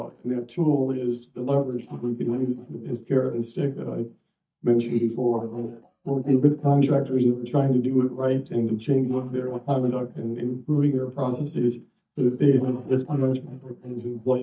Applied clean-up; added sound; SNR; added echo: neural mask model DeepFilterNet 3.